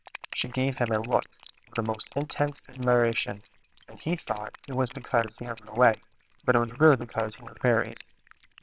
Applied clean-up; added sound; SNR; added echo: neural separator model SepFormer WHAMR!.